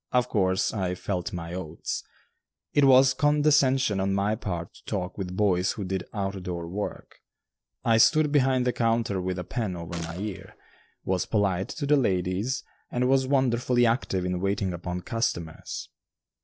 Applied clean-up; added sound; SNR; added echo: neural separator model SepFormer DNS4.